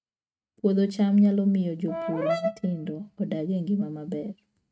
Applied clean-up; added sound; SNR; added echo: neural mask model RNNoise.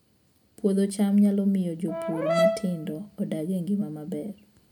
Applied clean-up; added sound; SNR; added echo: none; Brass instrument; 1 dB; none.